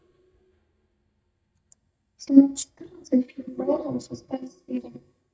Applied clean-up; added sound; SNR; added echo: neural mask model DeepFilterNet 3.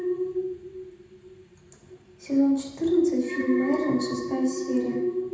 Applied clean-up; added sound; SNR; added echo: none; Alarm; 5 dB; reverberation time 0.9 s.